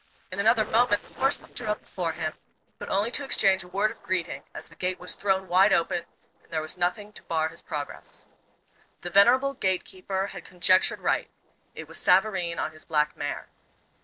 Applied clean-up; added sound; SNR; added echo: neural separator model SepFormer DNS4.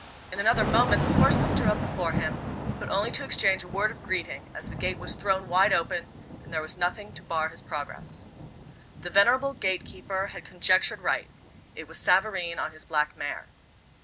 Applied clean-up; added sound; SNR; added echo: none; Thunder / Rain; 4 dB; none.